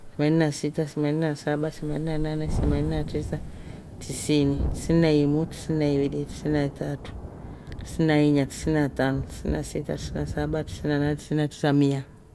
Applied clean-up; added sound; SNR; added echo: none; Thunderstorm; 9 dB; none.